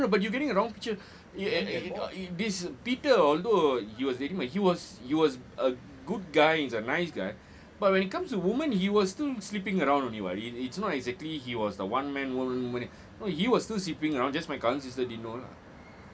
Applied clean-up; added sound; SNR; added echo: none; none; none; none.